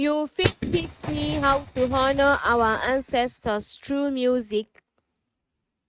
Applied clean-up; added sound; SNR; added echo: neural mask model RNNoise.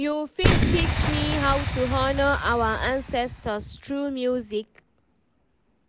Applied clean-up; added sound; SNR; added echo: none; Boom; 1 dB; none.